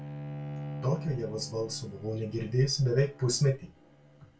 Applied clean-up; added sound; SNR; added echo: none; Bowed string instrument; 11 dB; reverberation time 0.2 s.